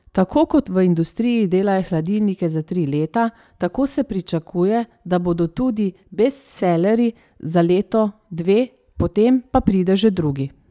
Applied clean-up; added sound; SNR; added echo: none; none; none; none.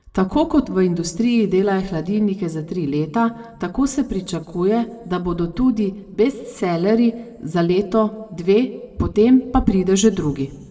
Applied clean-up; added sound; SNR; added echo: none; none; none; reverberation time 1.2 s.